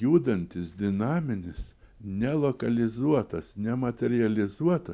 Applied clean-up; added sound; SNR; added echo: none; none; none; none.